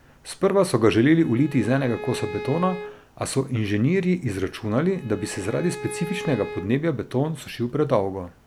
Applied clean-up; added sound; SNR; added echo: none; Bowed string instrument; 14 dB; none.